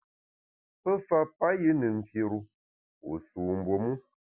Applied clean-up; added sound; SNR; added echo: none; none; none; none.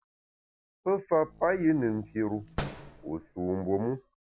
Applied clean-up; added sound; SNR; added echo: none; Slam; 13 dB; none.